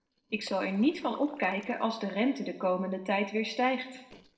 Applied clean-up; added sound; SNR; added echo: neural separator model SepFormer DNS4.